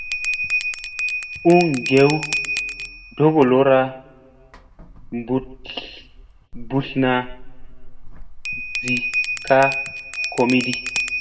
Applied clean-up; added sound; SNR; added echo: none; Bell; 6 dB; reverberation time 0.7 s.